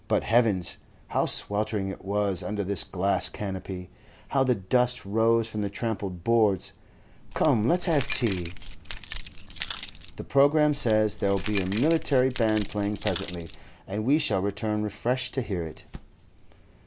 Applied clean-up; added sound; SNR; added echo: none; Keys jangling; 2 dB; none.